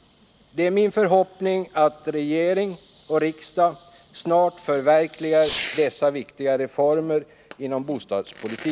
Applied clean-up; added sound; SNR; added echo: none; Fireworks; 17 dB; none.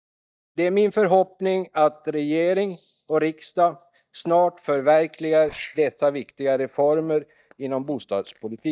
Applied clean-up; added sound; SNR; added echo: neural mask model DeepFilterNet 3.